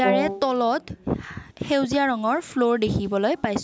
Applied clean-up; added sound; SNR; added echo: none; Wind instrument, woodwind instrument; 2 dB; none.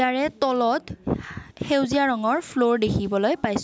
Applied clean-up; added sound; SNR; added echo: none; none; none; none.